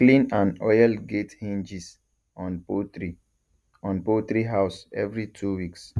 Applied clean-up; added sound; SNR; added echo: none; none; none; none.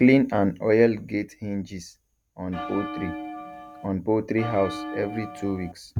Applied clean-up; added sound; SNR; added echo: none; Bell; 10 dB; none.